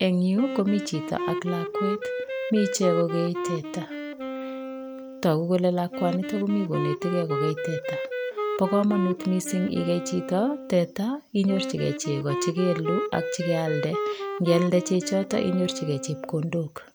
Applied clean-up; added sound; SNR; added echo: none; Wind instrument, woodwind instrument; 6 dB; none.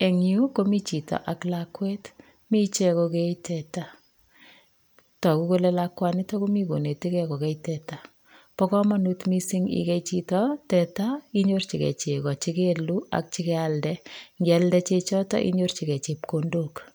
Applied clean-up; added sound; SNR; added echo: none; none; none; none.